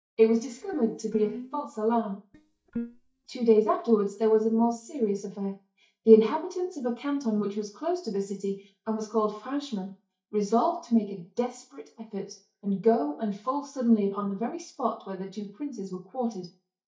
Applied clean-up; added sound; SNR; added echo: neural mask model DeepFilterNet 3.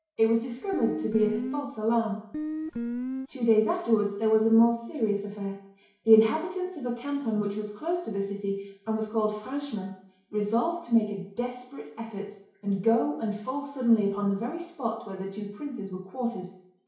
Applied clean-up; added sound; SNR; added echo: none; Guitar; 5 dB; reverberation time 0.6 s.